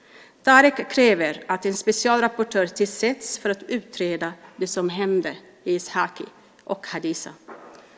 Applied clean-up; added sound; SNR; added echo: none; none; none; none.